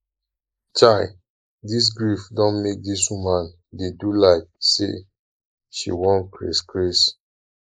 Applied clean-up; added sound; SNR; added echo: neural mask model Resemble Enhance denoiser.